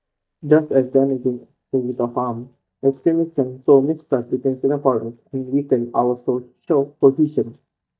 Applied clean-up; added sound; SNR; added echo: neural mask model DeepFilterNet 3.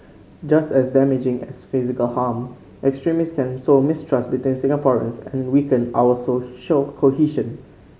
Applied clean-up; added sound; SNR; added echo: none; none; none; none.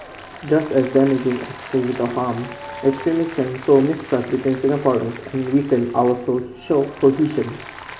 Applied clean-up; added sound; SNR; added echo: none; Applause; 17 dB; reverberation time 0.4 s.